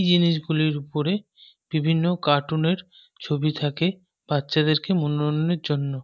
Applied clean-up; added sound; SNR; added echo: none; none; none; none.